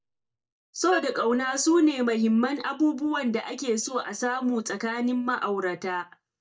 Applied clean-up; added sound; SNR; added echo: neural mask model DeepFilterNet 3.